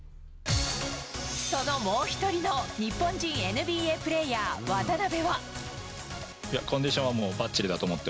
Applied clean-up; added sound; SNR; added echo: none; none; none; none.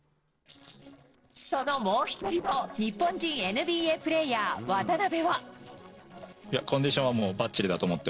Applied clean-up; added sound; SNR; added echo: neural separator model SepFormer DNS4.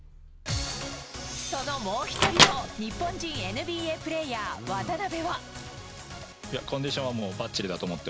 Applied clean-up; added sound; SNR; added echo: none; Microwave oven; -4 dB; none.